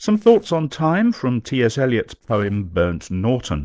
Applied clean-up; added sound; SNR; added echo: neural separator model SepFormer DNS4.